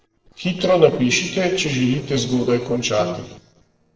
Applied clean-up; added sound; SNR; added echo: neural separator model SepFormer DNS4.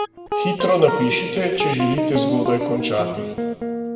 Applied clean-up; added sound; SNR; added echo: none; Guitar; 3 dB; reverberation time 2.0 s.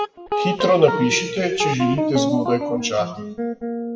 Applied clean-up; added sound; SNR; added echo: classical method WPE with log-MMSE.